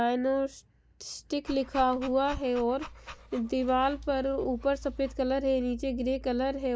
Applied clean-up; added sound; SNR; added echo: none; Dog; 17 dB; none.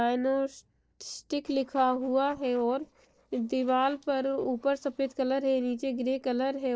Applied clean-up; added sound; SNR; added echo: neural separator model SepFormer DNS4.